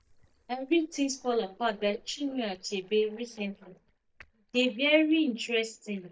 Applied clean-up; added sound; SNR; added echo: neural mask model DeepFilterNet 3.